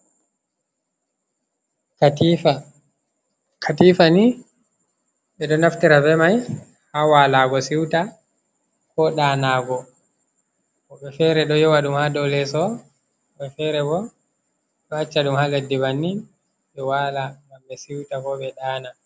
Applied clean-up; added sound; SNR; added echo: none; none; none; none.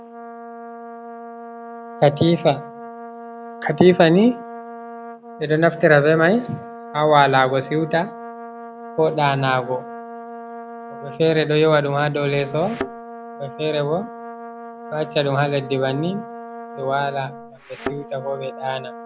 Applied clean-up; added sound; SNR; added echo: none; Brass instrument + Thump, thud; 14 dB; none.